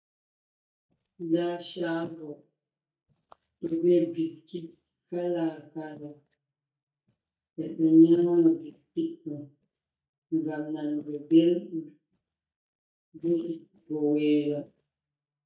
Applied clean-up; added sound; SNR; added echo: neural mask model DeepFilterNet 3.